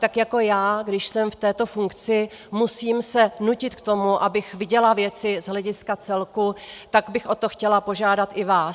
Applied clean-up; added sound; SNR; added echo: none; none; none; none.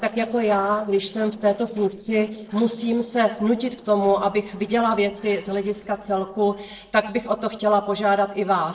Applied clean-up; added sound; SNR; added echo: neural separator model SepFormer DNS4.